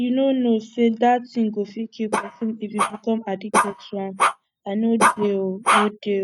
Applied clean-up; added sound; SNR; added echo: neural mask model RNNoise.